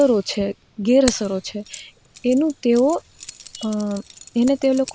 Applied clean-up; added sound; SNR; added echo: none; Keys jangling; 18 dB; none.